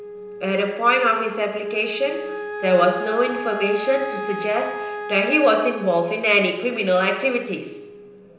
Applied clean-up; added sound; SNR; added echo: none; Wind instrument, woodwind instrument; 10 dB; reverberation time 0.9 s.